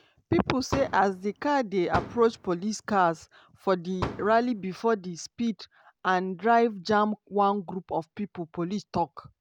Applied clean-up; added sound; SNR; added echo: none; Fireworks; 10 dB; none.